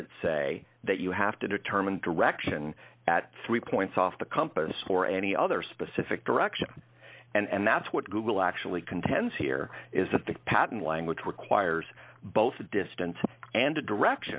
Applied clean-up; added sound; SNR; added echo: none; none; none; none.